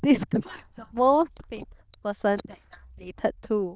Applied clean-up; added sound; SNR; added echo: neural diffusion model UNIVERSE++.